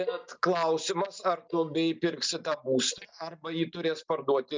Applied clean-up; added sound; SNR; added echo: neural mask model DeepFilterNet 3.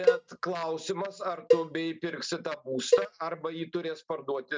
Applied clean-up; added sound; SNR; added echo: neural mask model RNNoise.